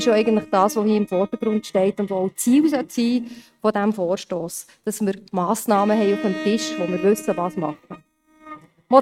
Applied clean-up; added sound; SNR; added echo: neural mask model RNNoise.